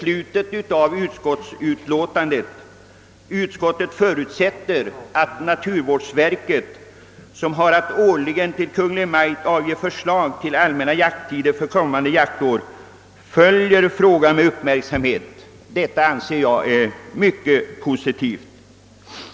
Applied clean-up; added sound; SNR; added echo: none; none; none; none.